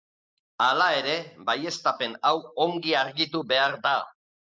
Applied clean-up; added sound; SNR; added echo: none; none; none; none.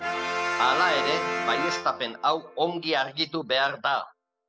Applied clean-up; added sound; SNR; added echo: none; Brass instrument; 4 dB; none.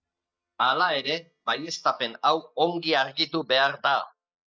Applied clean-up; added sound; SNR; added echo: neural mask model DeepFilterNet 3.